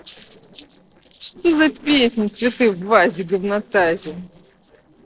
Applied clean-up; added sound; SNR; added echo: neural separator model SepFormer DNS4.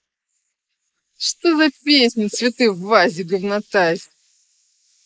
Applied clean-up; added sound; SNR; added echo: neural mask model Resemble Enhance denoiser.